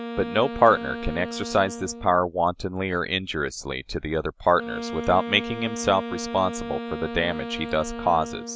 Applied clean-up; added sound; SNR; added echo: none; Wind instrument, woodwind instrument; 10 dB; none.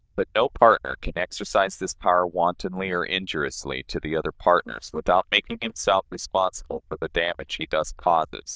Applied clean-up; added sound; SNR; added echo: neural diffusion model UNIVERSE++.